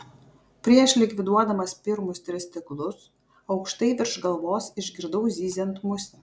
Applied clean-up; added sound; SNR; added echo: none; none; none; none.